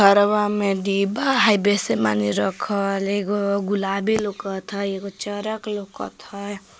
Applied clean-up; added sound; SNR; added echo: none; none; none; none.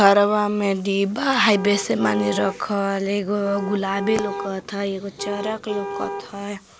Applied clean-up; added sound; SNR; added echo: none; Car; 10 dB; none.